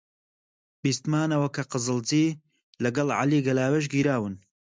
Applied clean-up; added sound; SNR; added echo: none; none; none; none.